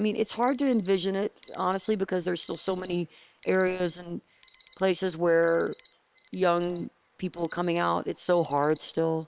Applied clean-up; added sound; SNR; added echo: neural separator model SepFormer WHAM!.